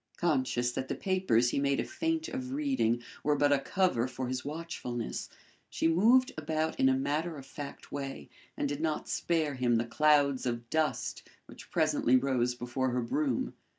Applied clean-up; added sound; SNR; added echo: none; none; none; none.